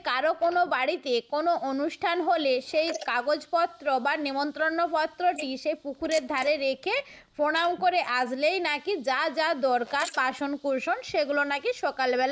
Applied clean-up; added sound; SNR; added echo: neural mask model Resemble Enhance denoiser.